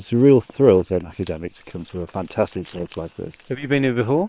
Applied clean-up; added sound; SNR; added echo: neural separator model SepFormer WHAM!.